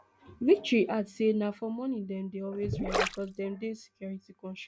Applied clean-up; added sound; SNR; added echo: none; Gurgling; 2 dB; none.